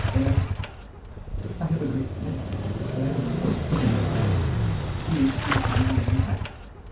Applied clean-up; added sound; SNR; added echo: none; Engine starting / Motorcycle; -4 dB; reverberation time 0.6 s.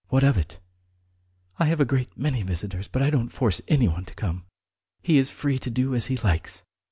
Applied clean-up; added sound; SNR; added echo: none; none; none; none.